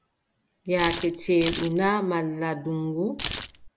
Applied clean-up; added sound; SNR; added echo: none; Keys jangling; -1 dB; none.